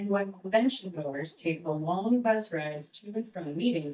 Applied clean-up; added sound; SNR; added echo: neural mask model DeepFilterNet 3.